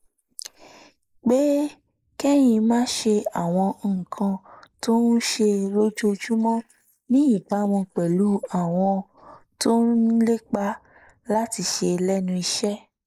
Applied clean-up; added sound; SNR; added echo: neural mask model Resemble Enhance denoiser.